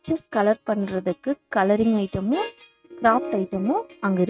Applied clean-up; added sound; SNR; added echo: neural mask model RNNoise.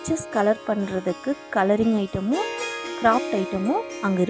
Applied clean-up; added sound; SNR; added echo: none; Harp; 10 dB; none.